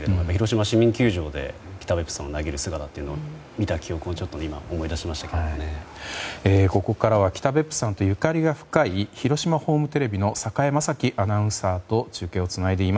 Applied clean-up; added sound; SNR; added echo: none; none; none; none.